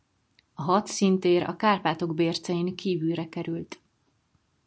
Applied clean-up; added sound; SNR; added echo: none; none; none; none.